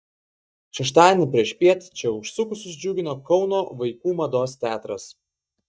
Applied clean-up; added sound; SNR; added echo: neural mask model DeepFilterNet 3.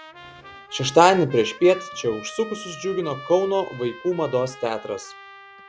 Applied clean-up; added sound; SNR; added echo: none; Trumpet; 17 dB; none.